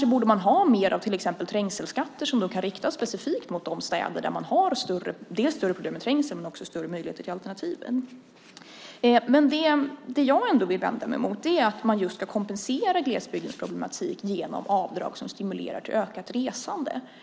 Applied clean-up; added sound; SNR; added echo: none; none; none; none.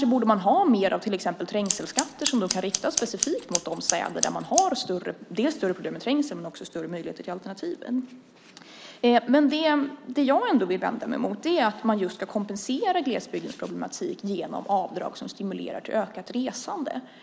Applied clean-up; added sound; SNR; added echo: none; Scissors; 4 dB; none.